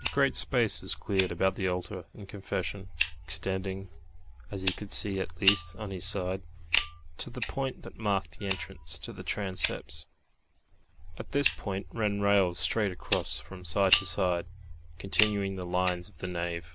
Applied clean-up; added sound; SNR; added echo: none; Fire; 5 dB; none.